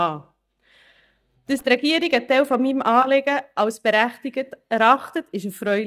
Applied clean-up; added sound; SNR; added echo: neural mask model DeepFilterNet 3.